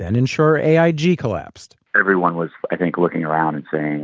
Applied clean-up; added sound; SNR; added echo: none; none; none; none.